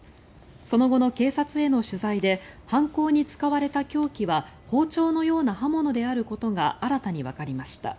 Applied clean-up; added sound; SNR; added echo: none; none; none; none.